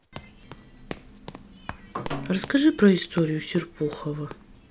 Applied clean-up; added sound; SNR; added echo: none; Run + Snare drum; 14 dB; none.